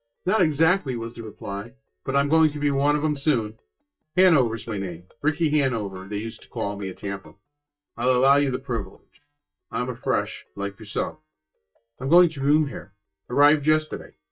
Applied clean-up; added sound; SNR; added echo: neural mask model DeepFilterNet 3.